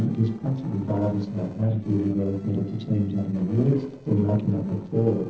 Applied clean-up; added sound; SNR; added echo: neural separator model SepFormer DNS4.